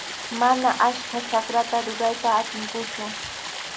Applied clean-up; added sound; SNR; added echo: none; Stream; 8 dB; none.